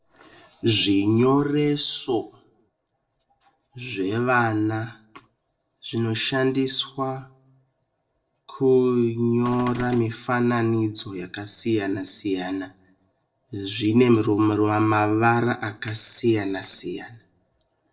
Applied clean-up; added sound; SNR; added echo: neural separator model SepFormer DNS4.